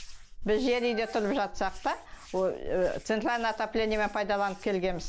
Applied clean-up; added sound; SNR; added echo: none; Hands; 12 dB; none.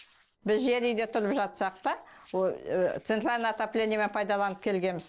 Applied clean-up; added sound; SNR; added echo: neural separator model SepFormer DNS4.